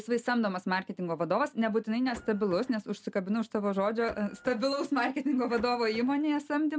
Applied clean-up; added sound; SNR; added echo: none; Printer; 20 dB; none.